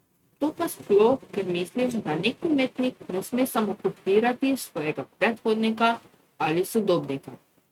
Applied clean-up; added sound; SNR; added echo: neural mask model RNNoise.